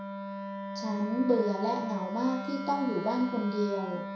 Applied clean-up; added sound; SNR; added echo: none; Wind instrument, woodwind instrument; 7 dB; reverberation time 0.6 s.